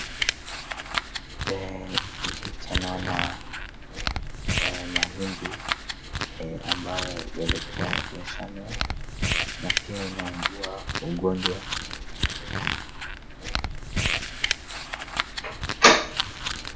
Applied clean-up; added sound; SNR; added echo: none; Crumpling, crinkling; -1 dB; reverberation time 0.8 s.